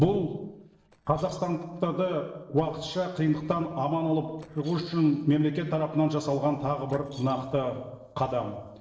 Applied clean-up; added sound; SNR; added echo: neural separator model SepFormer DNS4.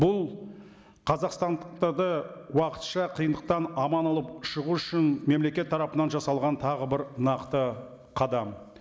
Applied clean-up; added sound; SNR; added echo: none; none; none; none.